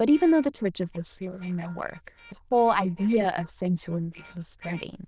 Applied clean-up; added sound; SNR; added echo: neural diffusion model UNIVERSE++.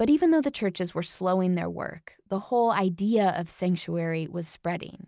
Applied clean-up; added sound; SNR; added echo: none; none; none; none.